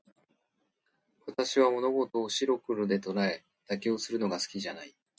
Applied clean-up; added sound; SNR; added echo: none; none; none; none.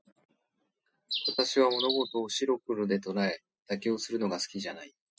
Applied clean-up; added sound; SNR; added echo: classical method spectral subtraction.